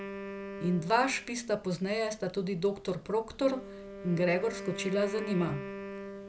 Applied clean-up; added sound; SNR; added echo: none; Wind instrument, woodwind instrument; 11 dB; none.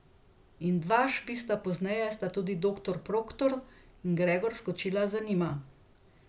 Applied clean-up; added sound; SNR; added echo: none; none; none; none.